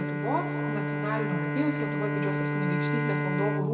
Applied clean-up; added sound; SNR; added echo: none; Bowed string instrument; -3 dB; reverberation time 2.0 s.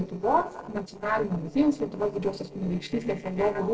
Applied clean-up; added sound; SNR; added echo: neural separator model SepFormer DNS4.